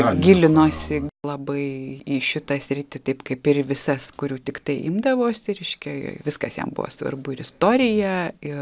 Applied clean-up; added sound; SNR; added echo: none; none; none; none.